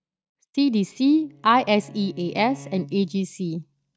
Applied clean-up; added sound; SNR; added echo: neural mask model DeepFilterNet 3.